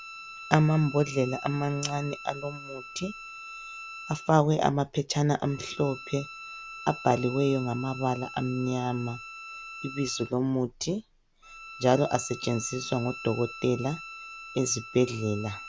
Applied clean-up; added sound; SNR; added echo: none; Bowed string instrument; 14 dB; none.